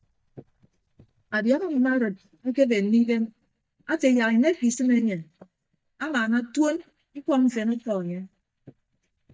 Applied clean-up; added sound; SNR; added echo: neural mask model DeepFilterNet 3.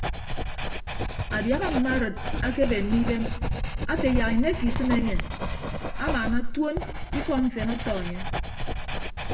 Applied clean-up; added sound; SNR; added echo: none; Writing; 0 dB; reverberation time 1.2 s.